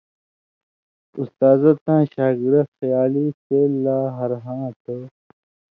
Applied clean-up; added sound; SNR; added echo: none; none; none; none.